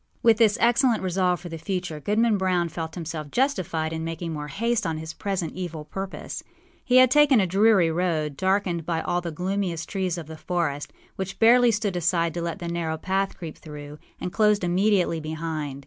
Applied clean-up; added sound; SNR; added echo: none; none; none; none.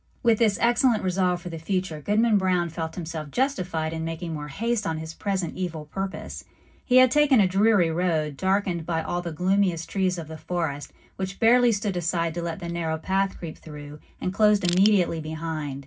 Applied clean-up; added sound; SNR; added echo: none; Crushing; 9 dB; reverberation time 0.4 s.